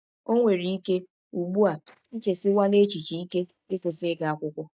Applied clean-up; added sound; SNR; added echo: neural mask model DeepFilterNet 3.